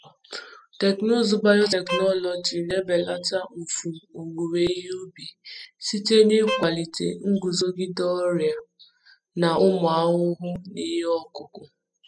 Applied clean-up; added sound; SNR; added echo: classical method spectral subtraction.